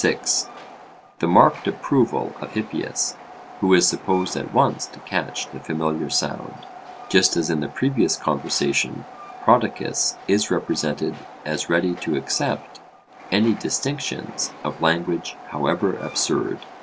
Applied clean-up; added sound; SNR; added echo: none; Train; 17 dB; none.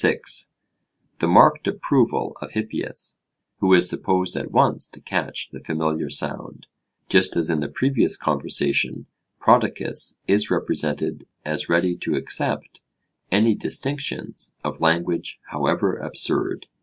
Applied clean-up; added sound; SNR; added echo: none; none; none; none.